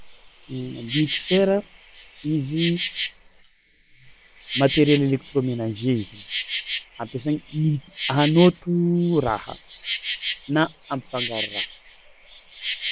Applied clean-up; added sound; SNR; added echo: neural mask model Resemble Enhance denoiser.